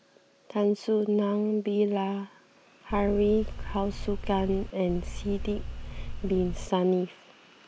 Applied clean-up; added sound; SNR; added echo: none; Buzz; 6 dB; none.